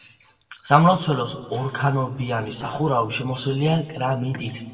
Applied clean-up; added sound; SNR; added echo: neural separator model SepFormer DNS4.